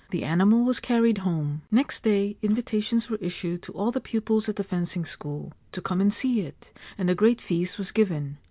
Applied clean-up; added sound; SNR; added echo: none; none; none; none.